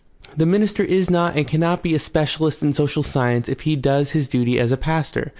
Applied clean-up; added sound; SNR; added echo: none; none; none; none.